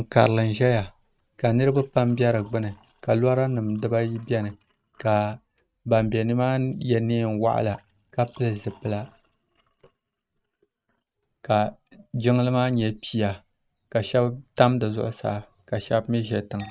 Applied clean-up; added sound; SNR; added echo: neural mask model RNNoise.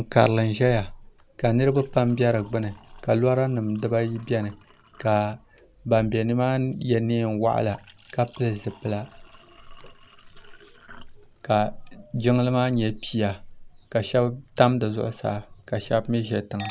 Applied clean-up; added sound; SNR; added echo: none; Chink, clink; 19 dB; none.